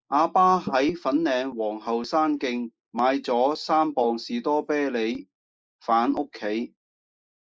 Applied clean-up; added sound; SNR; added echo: neural mask model Resemble Enhance denoiser.